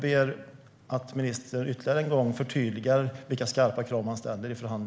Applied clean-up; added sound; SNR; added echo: none; none; none; none.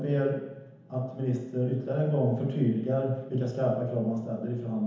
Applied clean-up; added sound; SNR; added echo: none; none; none; reverberation time 1.0 s.